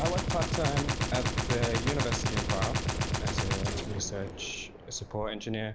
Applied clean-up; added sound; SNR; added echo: none; Gunshot, gunfire; -3 dB; none.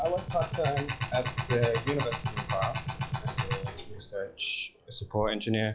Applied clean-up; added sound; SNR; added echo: classical method log-MMSE.